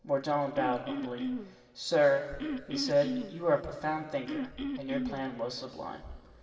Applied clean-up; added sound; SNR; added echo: none; Cough; 4 dB; reverberation time 1.9 s.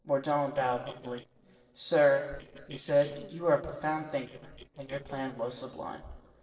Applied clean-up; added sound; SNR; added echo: neural separator model SepFormer DNS4.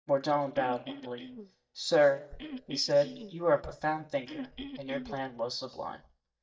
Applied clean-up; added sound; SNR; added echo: neural mask model DeepFilterNet 3.